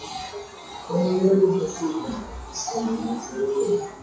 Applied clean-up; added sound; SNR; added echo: classical method WPE with log-MMSE.